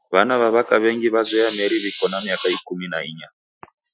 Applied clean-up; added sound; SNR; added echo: classical method Wiener filter.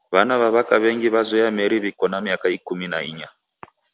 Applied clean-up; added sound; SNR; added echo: none; none; none; none.